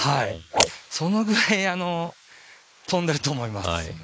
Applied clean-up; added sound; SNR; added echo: neural mask model Resemble Enhance denoiser.